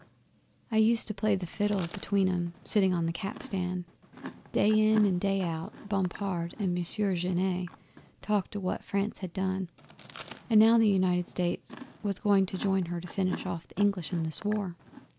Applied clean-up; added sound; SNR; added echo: none; Chewing, mastication; 18 dB; none.